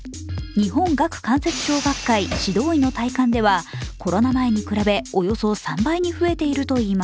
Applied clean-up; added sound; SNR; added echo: none; Hammer; 12 dB; none.